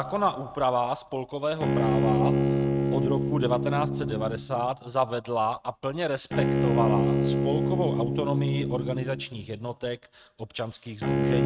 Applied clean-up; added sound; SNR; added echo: neural mask model RNNoise.